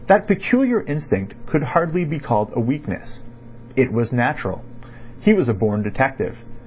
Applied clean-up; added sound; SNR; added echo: none; none; none; none.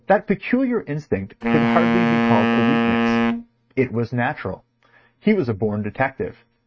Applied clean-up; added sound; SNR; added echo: neural mask model RNNoise.